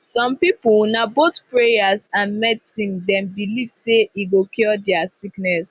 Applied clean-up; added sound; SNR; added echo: none; none; none; none.